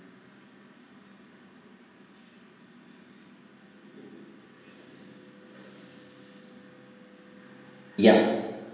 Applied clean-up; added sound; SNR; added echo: none; none; none; reverberation time 1.1 s.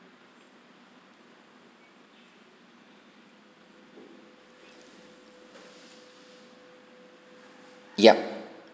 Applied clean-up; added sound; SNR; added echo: none; none; none; none.